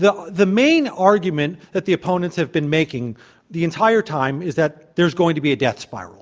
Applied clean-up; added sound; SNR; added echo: none; none; none; none.